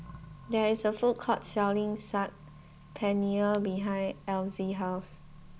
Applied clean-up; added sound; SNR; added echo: none; Accelerating, revving, vroom; 19 dB; none.